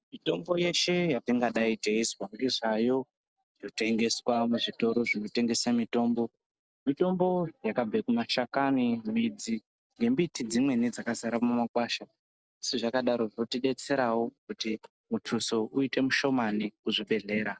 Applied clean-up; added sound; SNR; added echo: none; none; none; none.